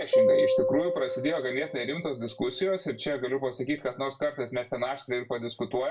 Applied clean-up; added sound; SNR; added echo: none; Piano; -2 dB; reverberation time 0.2 s.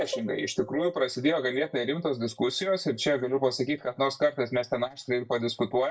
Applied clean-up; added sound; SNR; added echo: neural mask model DeepFilterNet 3.